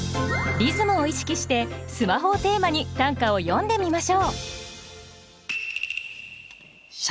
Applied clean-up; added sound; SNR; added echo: none; none; none; none.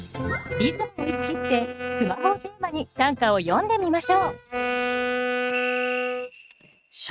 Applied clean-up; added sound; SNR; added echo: neural mask model RNNoise.